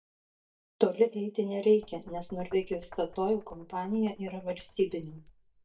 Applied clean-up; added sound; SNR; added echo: neural mask model DeepFilterNet 3.